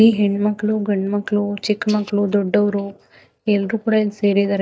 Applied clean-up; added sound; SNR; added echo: neural mask model DeepFilterNet 3.